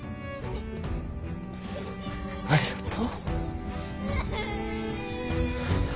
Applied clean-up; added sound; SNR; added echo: none; none; none; none.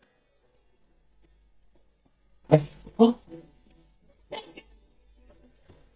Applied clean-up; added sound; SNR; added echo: neural mask model DeepFilterNet 3.